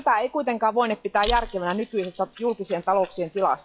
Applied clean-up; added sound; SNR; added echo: classical method log-MMSE.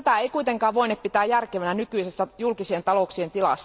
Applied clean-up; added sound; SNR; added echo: none; none; none; none.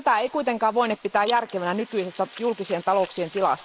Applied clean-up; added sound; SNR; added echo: neural mask model Resemble Enhance denoiser.